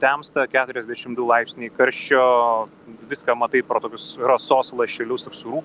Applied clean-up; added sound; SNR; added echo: none; none; none; none.